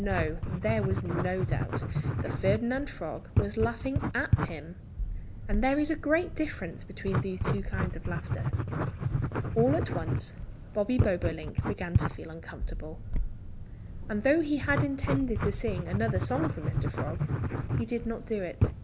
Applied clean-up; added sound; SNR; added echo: none; Writing; -1 dB; none.